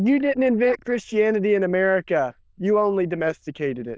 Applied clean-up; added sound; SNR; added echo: neural diffusion model UNIVERSE++.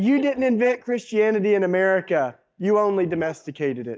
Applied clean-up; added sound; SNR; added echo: neural mask model DeepFilterNet 3.